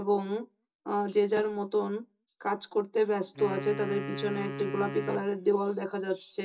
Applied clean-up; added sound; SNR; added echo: none; Wind instrument, woodwind instrument; 9 dB; reverberation time 0.2 s.